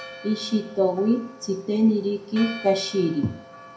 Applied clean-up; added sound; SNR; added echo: none; Church bell; 17 dB; reverberation time 0.5 s.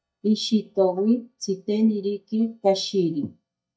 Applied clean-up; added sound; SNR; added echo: neural mask model DeepFilterNet 3.